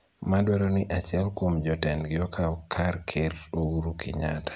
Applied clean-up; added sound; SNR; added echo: none; none; none; none.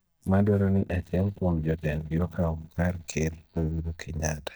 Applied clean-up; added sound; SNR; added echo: neural mask model DeepFilterNet 3.